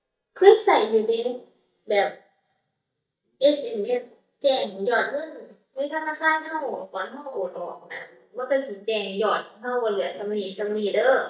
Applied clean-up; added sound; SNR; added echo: neural mask model DeepFilterNet 3.